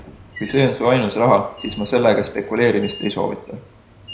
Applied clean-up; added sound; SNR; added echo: none; Sliding door / Train; 19 dB; reverberation time 0.4 s.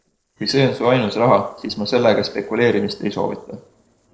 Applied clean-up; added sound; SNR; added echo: neural separator model SepFormer DNS4.